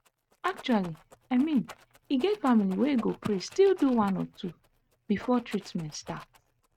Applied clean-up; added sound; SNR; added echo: neural mask model RNNoise.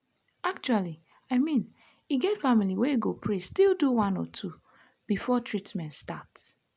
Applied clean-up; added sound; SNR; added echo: none; none; none; none.